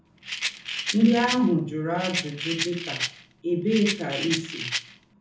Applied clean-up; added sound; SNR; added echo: none; Rattle; 6 dB; reverberation time 0.5 s.